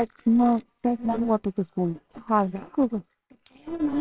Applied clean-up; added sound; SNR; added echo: neural separator model SepFormer WHAMR!.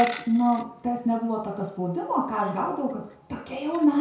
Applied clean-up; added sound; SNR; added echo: none; Coin (dropping); 19 dB; reverberation time 0.6 s.